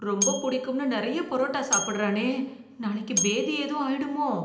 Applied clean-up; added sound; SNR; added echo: none; Bell; 6 dB; reverberation time 0.7 s.